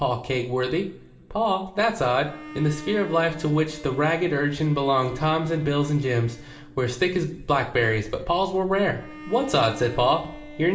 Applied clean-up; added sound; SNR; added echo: none; Bowed string instrument; 19 dB; reverberation time 0.8 s.